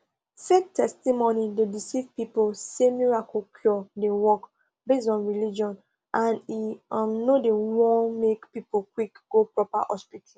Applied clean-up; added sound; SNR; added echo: none; none; none; none.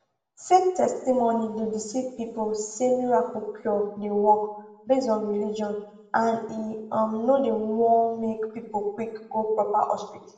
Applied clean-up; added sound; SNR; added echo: none; none; none; reverberation time 0.7 s.